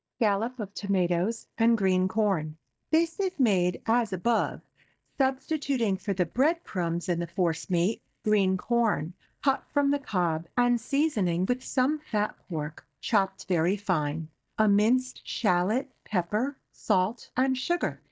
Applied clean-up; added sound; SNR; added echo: neural mask model DeepFilterNet 3.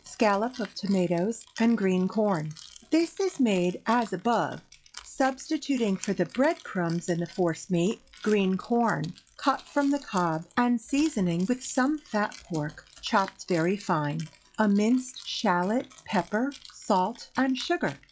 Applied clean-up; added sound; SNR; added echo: classical method log-MMSE.